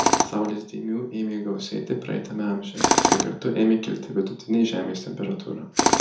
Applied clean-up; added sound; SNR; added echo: none; Tools; 0 dB; reverberation time 0.6 s.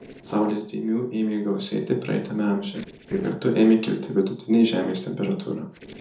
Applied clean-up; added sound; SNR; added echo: neural separator model SepFormer DNS4.